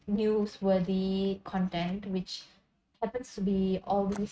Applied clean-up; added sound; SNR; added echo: neural mask model RNNoise.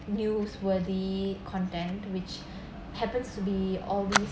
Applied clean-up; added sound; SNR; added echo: none; Fire; 8 dB; none.